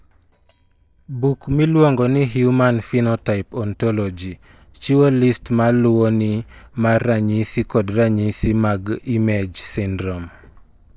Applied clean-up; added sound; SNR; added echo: neural separator model SepFormer DNS4.